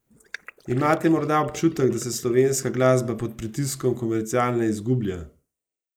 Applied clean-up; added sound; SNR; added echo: neural mask model Resemble Enhance denoiser.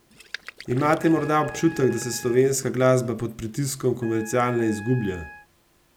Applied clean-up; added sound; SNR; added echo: none; Wind instrument, woodwind instrument + Gurgling; 17 dB; none.